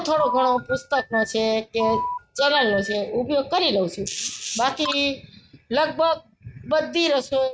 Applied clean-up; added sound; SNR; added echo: neural mask model RNNoise.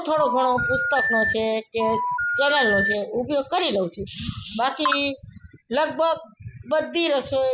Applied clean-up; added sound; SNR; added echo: classical method spectral subtraction.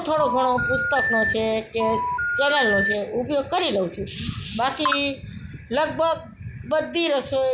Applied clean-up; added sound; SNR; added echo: none; Telephone; 0 dB; none.